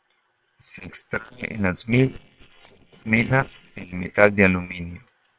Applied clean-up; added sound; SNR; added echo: neural separator model SepFormer WHAM!.